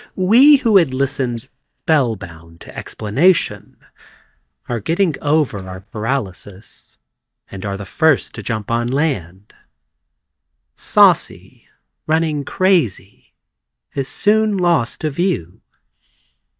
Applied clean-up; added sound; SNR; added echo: neural mask model DeepFilterNet 3.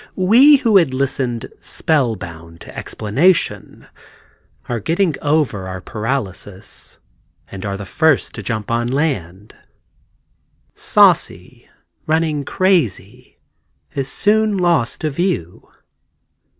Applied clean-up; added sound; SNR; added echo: none; none; none; none.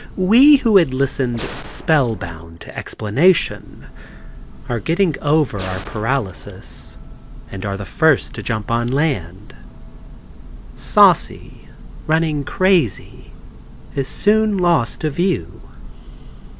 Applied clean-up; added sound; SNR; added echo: none; Church bell + Gunshot, gunfire; 14 dB; none.